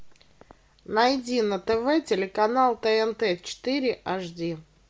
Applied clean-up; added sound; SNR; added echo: none; none; none; none.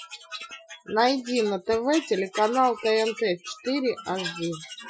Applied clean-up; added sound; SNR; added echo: classical method Wiener filter.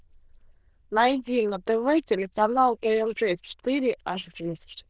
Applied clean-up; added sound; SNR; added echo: neural diffusion model UNIVERSE++.